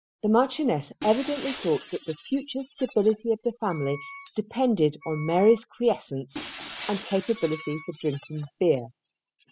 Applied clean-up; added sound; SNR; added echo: classical method spectral subtraction.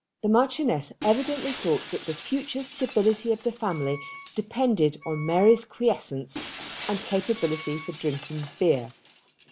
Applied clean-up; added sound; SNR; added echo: none; Shatter + Wind instrument, woodwind instrument; 16 dB; none.